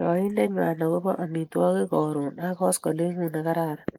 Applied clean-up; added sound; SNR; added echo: neural mask model Resemble Enhance denoiser.